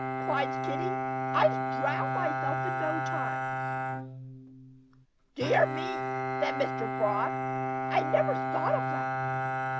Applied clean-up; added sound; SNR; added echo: none; Bowed string instrument; -1 dB; none.